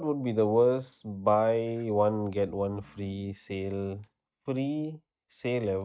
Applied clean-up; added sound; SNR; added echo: neural mask model DeepFilterNet 3.